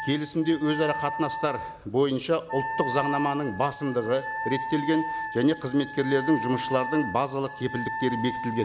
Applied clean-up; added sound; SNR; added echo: none; Wind instrument, woodwind instrument; 7 dB; none.